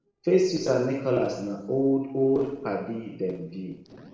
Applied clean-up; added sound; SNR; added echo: neural separator model SepFormer DNS4.